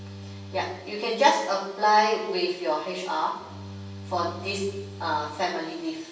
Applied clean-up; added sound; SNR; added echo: none; Bowed string instrument; 16 dB; reverberation time 0.9 s.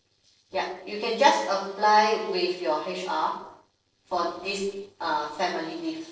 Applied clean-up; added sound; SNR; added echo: neural separator model SepFormer DNS4.